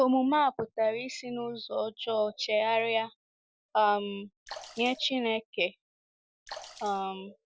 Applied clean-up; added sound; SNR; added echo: none; Sink (filling or washing) / Water / Splash, splatter; 16 dB; none.